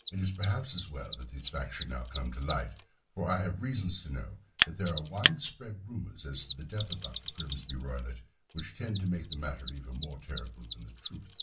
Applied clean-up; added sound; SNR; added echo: none; Mechanisms; 2 dB; reverberation time 0.3 s.